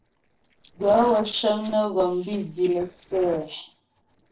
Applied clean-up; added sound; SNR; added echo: neural separator model SepFormer DNS4.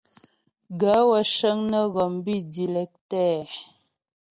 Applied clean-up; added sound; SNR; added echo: none; none; none; none.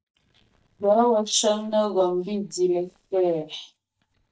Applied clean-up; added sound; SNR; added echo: neural mask model DeepFilterNet 3.